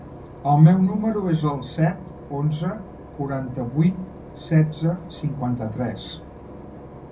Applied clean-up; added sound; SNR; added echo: none; Engine / Boat, Water vehicle; 17 dB; reverberation time 0.4 s.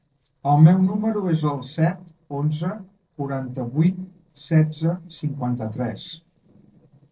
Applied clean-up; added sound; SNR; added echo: neural separator model SepFormer DNS4.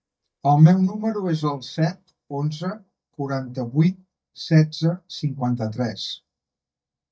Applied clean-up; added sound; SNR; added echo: neural mask model DeepFilterNet 3.